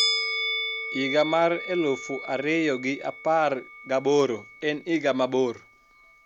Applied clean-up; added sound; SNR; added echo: none; Musical instrument; 7 dB; none.